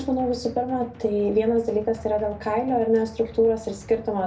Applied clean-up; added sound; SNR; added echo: none; Drum; 19 dB; reverberation time 0.3 s.